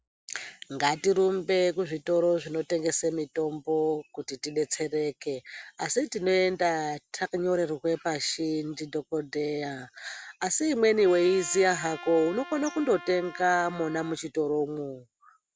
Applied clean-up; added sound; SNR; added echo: none; Trumpet; 16 dB; none.